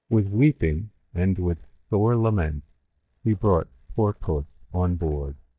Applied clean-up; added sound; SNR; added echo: neural mask model DeepFilterNet 3.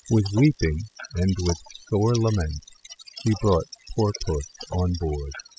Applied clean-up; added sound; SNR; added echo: classical method spectral subtraction.